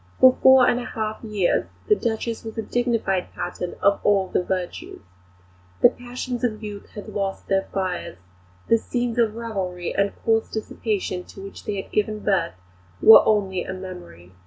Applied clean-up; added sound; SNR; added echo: none; none; none; none.